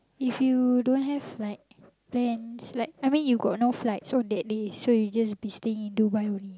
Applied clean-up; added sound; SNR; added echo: none; none; none; none.